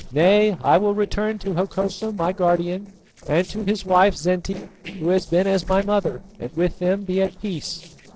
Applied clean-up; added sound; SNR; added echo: neural separator model SepFormer DNS4.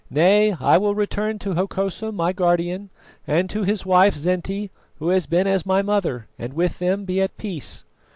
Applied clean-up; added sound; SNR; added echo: none; none; none; none.